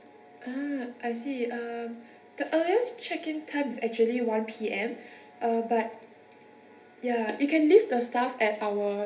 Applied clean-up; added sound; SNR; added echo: none; none; none; reverberation time 0.3 s.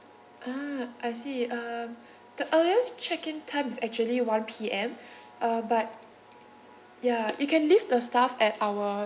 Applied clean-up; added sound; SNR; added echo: none; none; none; none.